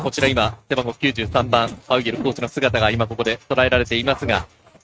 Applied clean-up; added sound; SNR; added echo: neural mask model RNNoise.